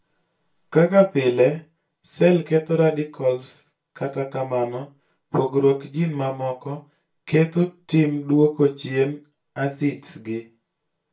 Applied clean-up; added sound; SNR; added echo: none; none; none; reverberation time 0.2 s.